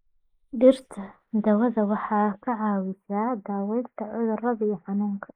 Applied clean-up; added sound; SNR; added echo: neural mask model Resemble Enhance denoiser.